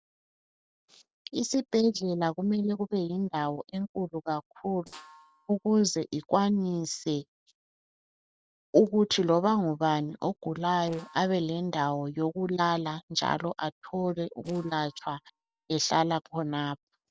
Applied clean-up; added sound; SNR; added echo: neural separator model SepFormer DNS4.